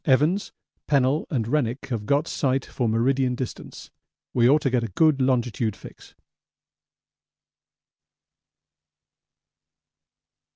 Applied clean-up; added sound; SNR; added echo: none; none; none; none.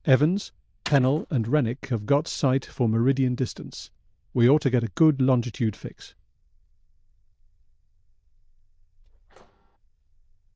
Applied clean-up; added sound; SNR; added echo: neural diffusion model UNIVERSE++.